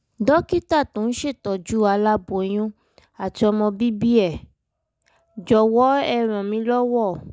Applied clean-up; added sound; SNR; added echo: none; none; none; none.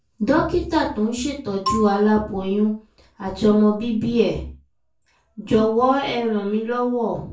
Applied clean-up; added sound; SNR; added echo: none; Marimba, xylophone; 10 dB; reverberation time 0.3 s.